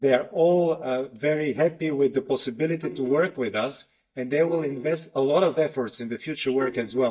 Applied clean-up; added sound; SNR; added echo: neural mask model DeepFilterNet 3.